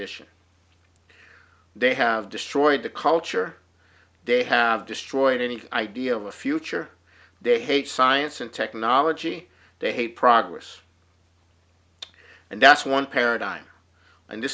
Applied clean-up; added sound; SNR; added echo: none; none; none; none.